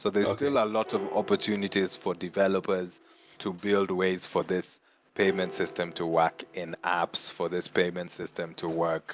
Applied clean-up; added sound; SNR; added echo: none; Piano; 17 dB; none.